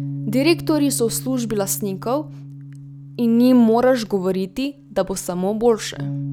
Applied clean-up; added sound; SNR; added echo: none; Bass guitar; 13 dB; none.